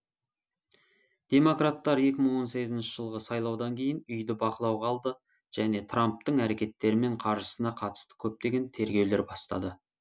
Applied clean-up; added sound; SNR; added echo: none; none; none; none.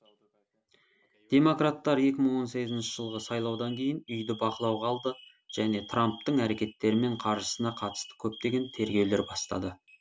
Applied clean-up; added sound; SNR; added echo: none; Alarm; 19 dB; none.